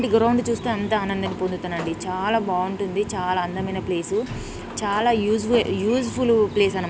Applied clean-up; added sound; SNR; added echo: none; Sliding door; 15 dB; none.